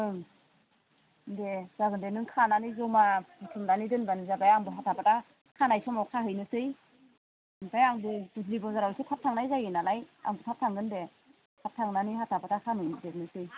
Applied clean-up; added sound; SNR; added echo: none; none; none; none.